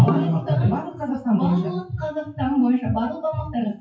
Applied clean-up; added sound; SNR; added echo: classical method WPE with log-MMSE.